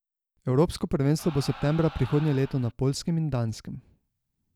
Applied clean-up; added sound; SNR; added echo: none; Crowd; 17 dB; none.